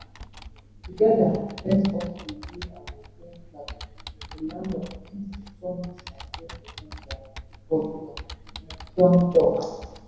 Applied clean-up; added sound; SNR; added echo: none; Computer keyboard; 15 dB; reverberation time 0.9 s.